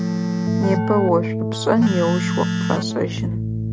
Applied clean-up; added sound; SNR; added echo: none; Telephone + Keyboard (musical); 0 dB; none.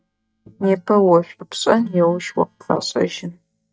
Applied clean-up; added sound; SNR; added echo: neural mask model DeepFilterNet 3.